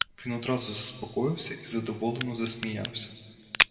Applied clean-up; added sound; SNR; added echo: none; Crack; 2 dB; reverberation time 1.6 s.